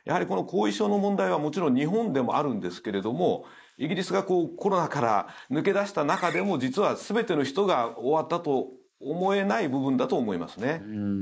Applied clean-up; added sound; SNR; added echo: neural mask model Resemble Enhance denoiser.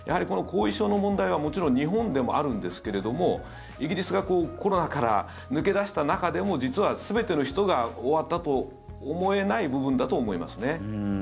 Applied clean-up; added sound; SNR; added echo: none; none; none; none.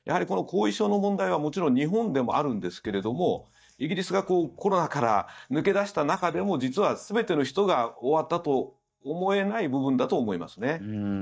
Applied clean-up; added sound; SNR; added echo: neural mask model DeepFilterNet 3.